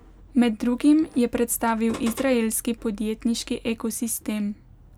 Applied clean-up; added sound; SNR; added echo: none; none; none; none.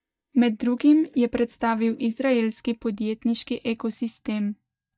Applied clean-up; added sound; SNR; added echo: neural mask model DeepFilterNet 3.